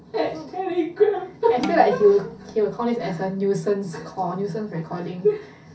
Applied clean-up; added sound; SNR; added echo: none; Bowed string instrument; 14 dB; reverberation time 0.3 s.